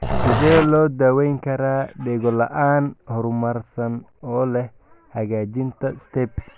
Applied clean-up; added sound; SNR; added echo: none; Growling; 1 dB; none.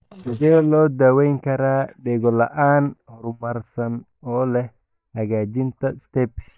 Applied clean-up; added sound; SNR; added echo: neural mask model DeepFilterNet 3.